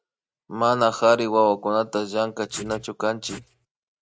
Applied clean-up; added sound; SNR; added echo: neural mask model RNNoise.